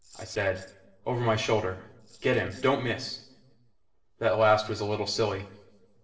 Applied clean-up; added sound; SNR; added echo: neural separator model SepFormer DNS4.